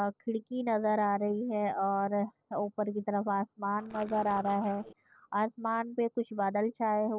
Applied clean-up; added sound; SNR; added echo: neural separator model SepFormer DNS4.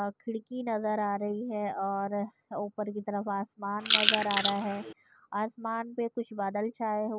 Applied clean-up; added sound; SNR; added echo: none; Chewing, mastication / Crushing; -4 dB; none.